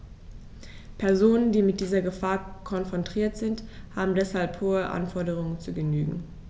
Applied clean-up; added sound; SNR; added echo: none; none; none; none.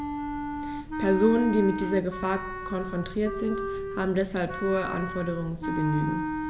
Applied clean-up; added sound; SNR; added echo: none; Wind instrument, woodwind instrument; 5 dB; none.